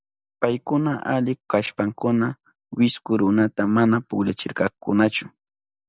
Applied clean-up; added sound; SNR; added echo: none; none; none; none.